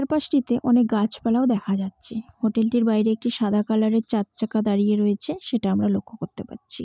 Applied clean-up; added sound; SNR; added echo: none; none; none; none.